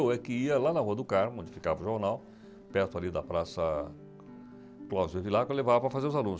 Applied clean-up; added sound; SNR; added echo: none; Guitar; 18 dB; none.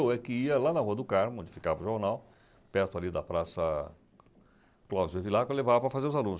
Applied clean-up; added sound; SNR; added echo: none; none; none; none.